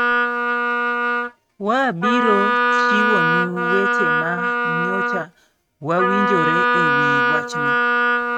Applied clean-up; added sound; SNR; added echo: neural mask model RNNoise.